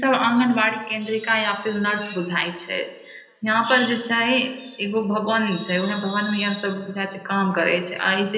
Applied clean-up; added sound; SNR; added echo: none; none; none; reverberation time 1.4 s.